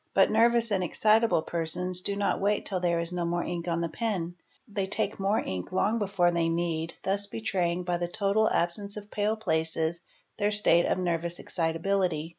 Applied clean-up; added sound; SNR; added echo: none; none; none; none.